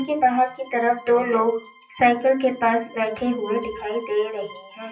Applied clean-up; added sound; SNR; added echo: classical method WPE with log-MMSE.